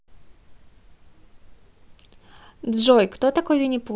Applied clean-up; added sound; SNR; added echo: none; none; none; none.